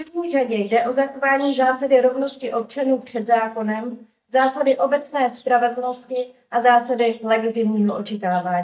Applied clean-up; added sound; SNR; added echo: neural mask model DeepFilterNet 3.